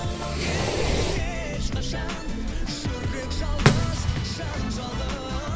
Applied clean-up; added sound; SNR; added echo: none; Fireworks; -2 dB; none.